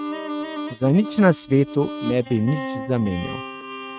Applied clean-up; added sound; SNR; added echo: neural mask model RNNoise.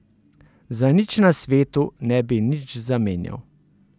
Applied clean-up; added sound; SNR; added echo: none; none; none; none.